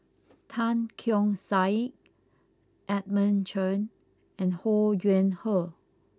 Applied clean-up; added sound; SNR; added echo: none; none; none; none.